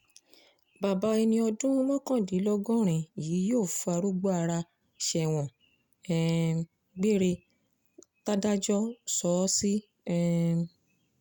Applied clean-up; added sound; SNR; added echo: none; none; none; none.